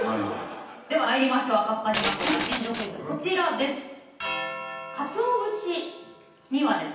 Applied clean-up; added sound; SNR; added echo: none; Glass; 6 dB; reverberation time 0.9 s.